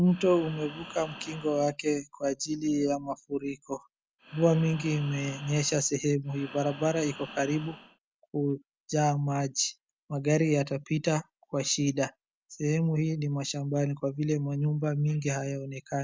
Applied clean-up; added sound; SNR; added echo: none; Breathing; 16 dB; none.